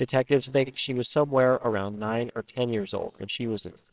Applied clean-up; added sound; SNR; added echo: neural separator model SepFormer WHAMR!.